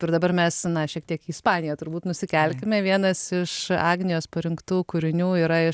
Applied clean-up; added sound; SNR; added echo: none; none; none; none.